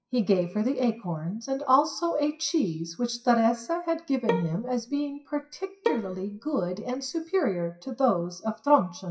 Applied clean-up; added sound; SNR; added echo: classical method WPE with log-MMSE.